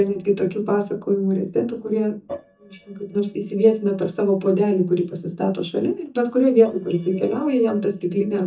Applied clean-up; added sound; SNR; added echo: neural mask model DeepFilterNet 3.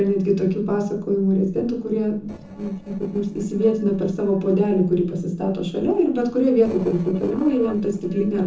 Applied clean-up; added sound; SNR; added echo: neural separator model SepFormer DNS4.